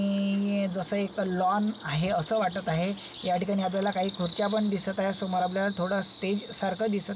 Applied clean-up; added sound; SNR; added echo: none; Bird vocalization, bird call, bird song; 8 dB; none.